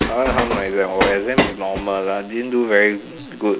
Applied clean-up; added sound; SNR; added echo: none; Train; 2 dB; none.